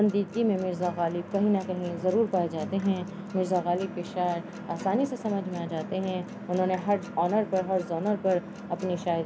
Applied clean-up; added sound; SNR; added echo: none; Acoustic guitar; 16 dB; none.